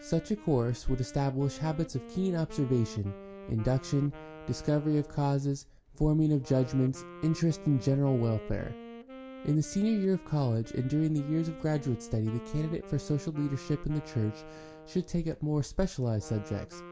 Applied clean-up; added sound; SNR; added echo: none; Wind instrument, woodwind instrument; 17 dB; none.